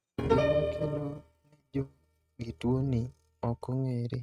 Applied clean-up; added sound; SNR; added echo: neural mask model RNNoise.